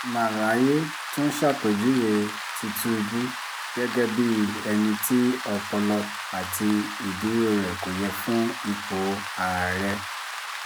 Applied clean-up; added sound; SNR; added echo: none; Rain; 8 dB; none.